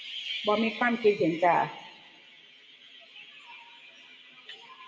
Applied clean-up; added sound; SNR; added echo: none; none; none; reverberation time 0.5 s.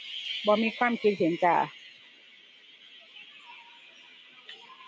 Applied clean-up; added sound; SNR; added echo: none; none; none; none.